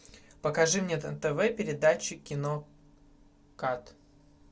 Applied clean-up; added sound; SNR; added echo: none; none; none; none.